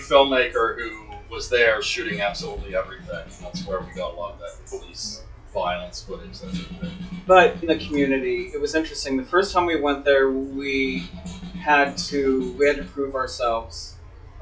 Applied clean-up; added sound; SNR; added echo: classical method log-MMSE.